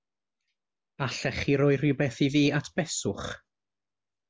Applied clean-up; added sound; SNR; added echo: none; none; none; none.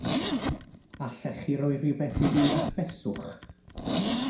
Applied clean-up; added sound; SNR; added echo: none; Zipper (clothing); 1 dB; reverberation time 0.5 s.